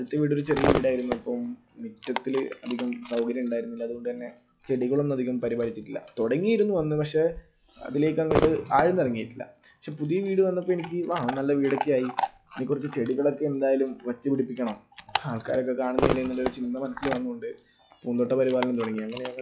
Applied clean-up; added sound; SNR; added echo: classical method log-MMSE.